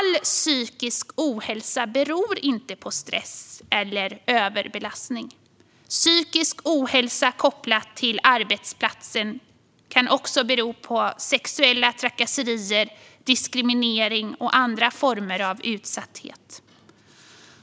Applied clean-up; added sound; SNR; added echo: none; none; none; none.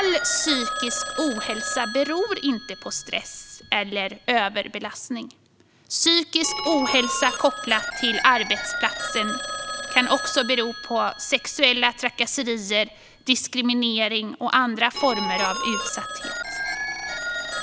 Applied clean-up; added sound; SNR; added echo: none; Telephone; 7 dB; none.